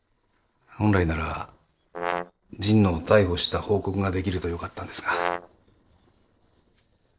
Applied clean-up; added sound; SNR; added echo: neural separator model SepFormer DNS4.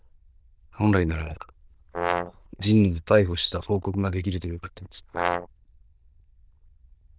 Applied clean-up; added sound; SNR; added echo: neural diffusion model UNIVERSE++.